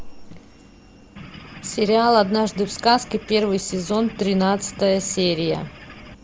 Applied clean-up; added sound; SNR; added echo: none; Engine / Boat, Water vehicle + Cricket; 17 dB; none.